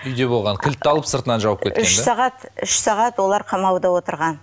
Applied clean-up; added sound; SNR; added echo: none; none; none; none.